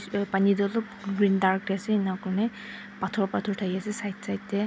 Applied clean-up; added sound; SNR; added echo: none; none; none; none.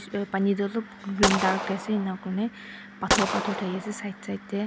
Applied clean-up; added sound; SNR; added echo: none; Gunshot, gunfire; 2 dB; none.